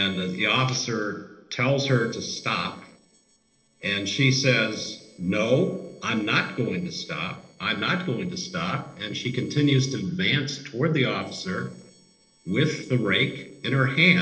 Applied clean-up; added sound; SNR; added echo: neural separator model SepFormer DNS4.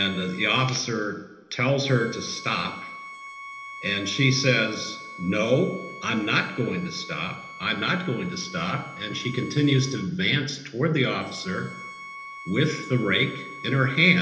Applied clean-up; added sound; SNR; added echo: none; Bowed string instrument; 15 dB; reverberation time 1.0 s.